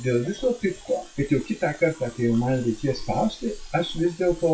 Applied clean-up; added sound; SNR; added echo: classical method WPE with log-MMSE.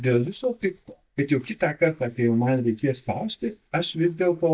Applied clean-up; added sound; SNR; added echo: neural mask model DeepFilterNet 3.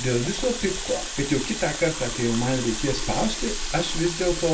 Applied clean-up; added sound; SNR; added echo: none; Water tap, faucet; 7 dB; reverberation time 0.2 s.